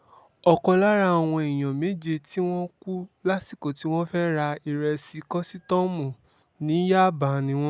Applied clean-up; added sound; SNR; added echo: none; none; none; none.